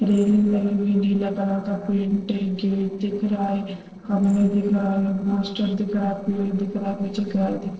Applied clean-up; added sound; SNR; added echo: neural separator model SepFormer DNS4.